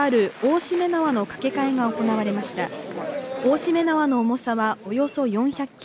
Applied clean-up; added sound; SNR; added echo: none; none; none; none.